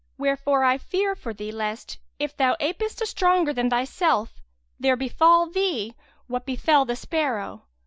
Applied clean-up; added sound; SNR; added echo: none; none; none; none.